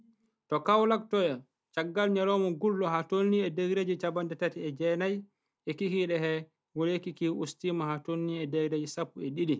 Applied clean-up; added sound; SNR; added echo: none; none; none; none.